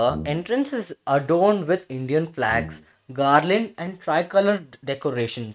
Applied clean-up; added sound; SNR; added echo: neural mask model RNNoise.